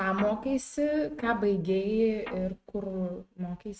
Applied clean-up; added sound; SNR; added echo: neural mask model RNNoise.